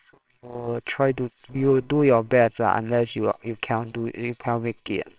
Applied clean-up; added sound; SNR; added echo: neural separator model SepFormer WHAMR!.